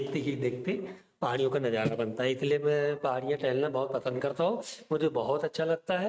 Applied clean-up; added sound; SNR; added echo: neural mask model RNNoise.